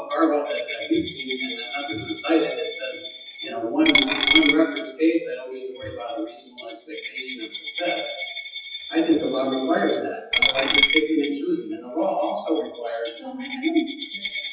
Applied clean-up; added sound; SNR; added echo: classical method WPE with log-MMSE.